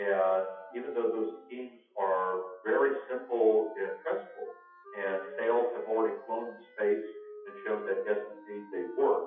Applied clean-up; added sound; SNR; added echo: classical method WPE with log-MMSE.